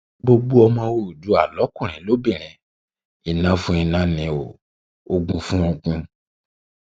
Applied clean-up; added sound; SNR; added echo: none; none; none; none.